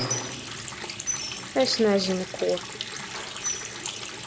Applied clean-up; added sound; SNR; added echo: none; Squeak + Water tap, faucet; 4 dB; none.